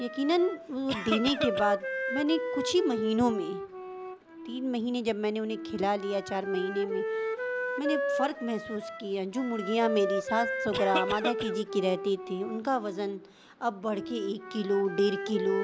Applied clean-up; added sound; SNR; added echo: none; Cough + Wind instrument, woodwind instrument; 4 dB; none.